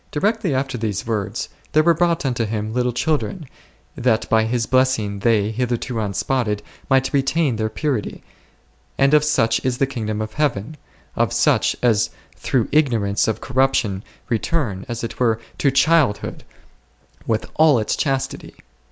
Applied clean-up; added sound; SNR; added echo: none; none; none; none.